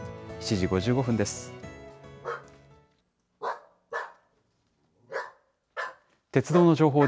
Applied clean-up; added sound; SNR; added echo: none; Bark; 12 dB; none.